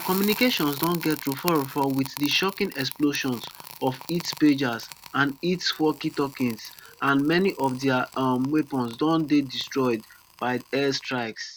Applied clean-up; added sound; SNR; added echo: none; Crackle; 16 dB; none.